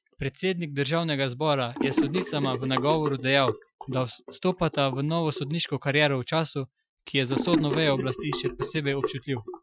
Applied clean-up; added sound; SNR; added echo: classical method Wiener filter.